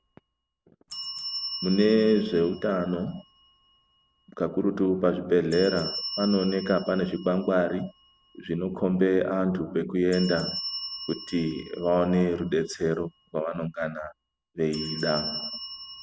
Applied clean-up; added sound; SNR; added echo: none; Bell; 13 dB; none.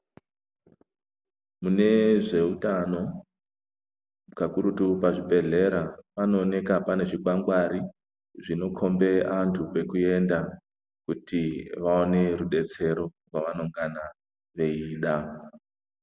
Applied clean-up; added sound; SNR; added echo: none; none; none; none.